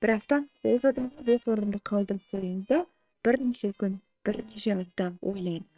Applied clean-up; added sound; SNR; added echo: neural separator model SepFormer WHAM!.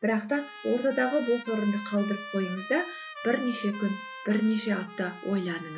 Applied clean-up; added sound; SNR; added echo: classical method log-MMSE.